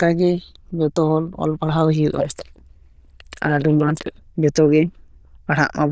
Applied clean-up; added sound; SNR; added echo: neural diffusion model UNIVERSE++.